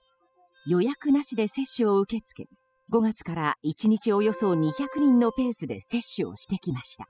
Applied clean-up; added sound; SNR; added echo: classical method spectral subtraction.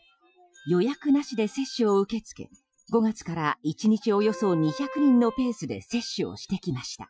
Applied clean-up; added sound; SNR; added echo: classical method Wiener filter.